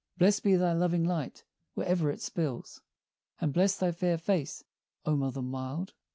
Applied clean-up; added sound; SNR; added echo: none; none; none; none.